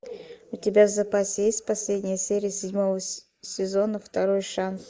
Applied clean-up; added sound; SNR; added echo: neural mask model Resemble Enhance denoiser.